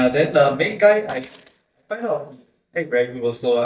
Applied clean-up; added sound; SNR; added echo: neural mask model DeepFilterNet 3.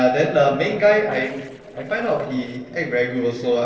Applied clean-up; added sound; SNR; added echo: neural separator model SepFormer DNS4.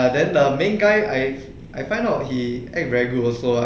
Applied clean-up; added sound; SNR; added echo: none; none; none; none.